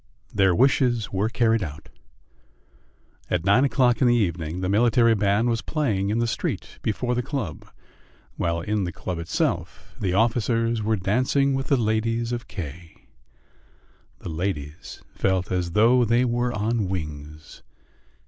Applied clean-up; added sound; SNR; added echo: none; none; none; none.